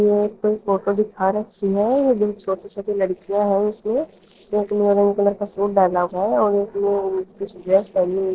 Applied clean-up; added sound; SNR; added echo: neural separator model SepFormer DNS4.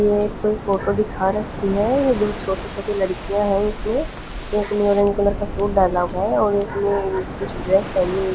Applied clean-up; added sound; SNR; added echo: none; Waves, surf; 9 dB; none.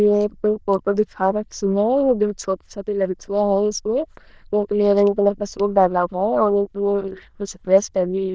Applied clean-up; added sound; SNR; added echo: neural diffusion model UNIVERSE++.